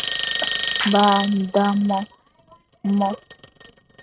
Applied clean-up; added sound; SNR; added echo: neural mask model RNNoise.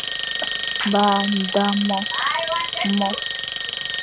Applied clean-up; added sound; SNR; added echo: none; Alarm; 4 dB; none.